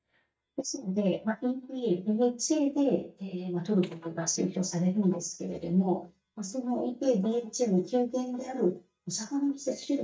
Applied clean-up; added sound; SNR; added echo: neural mask model DeepFilterNet 3.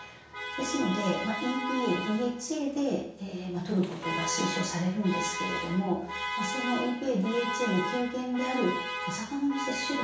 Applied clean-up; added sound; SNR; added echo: none; Alarm; 5 dB; reverberation time 0.6 s.